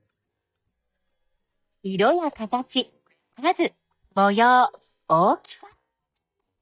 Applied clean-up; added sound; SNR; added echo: neural mask model DeepFilterNet 3.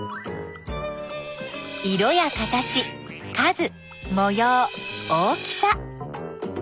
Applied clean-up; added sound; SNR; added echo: none; Screech; 13 dB; none.